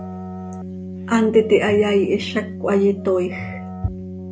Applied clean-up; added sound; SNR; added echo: none; Keyboard (musical); 11 dB; none.